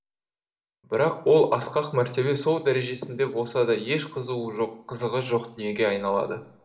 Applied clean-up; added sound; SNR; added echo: none; none; none; reverberation time 0.6 s.